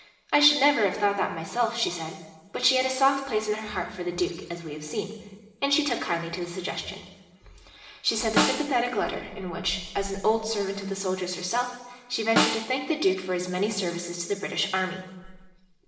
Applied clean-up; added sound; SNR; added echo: none; Snare drum; 4 dB; reverberation time 1.2 s.